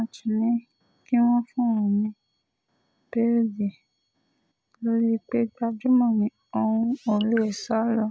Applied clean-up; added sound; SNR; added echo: none; none; none; none.